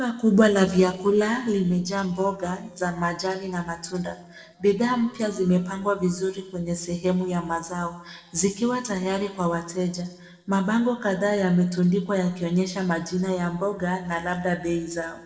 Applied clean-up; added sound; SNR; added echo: neural separator model SepFormer DNS4.